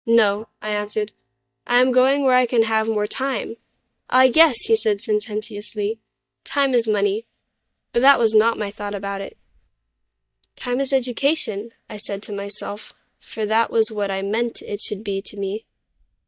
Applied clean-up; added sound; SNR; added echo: neural mask model DeepFilterNet 3.